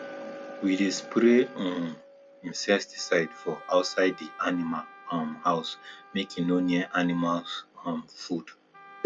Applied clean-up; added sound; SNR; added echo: none; Chink, clink + Wind instrument, woodwind instrument; 19 dB; none.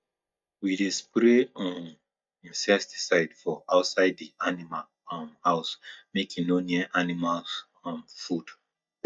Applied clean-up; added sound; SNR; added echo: neural mask model DeepFilterNet 3.